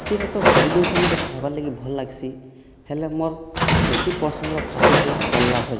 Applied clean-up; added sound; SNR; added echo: none; Train; -3 dB; none.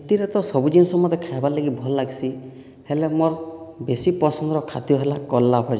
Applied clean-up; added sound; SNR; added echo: none; none; none; none.